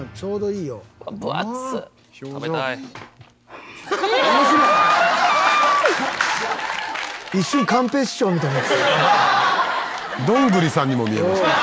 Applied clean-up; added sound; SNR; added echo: none; none; none; none.